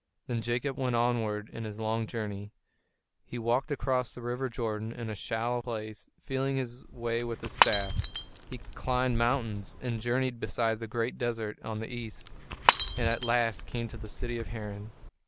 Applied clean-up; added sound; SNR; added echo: none; Shatter / Crushing; 1 dB; none.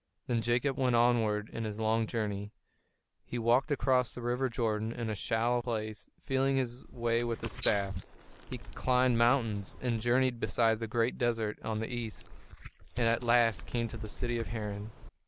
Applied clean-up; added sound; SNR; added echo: neural mask model Resemble Enhance denoiser.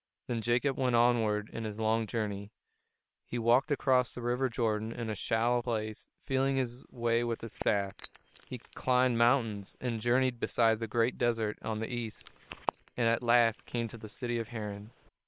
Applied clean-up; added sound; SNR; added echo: neural separator model SepFormer WHAM!.